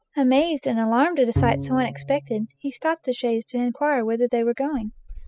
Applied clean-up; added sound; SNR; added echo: classical method spectral subtraction.